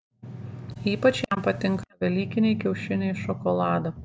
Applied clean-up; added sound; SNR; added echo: none; none; none; none.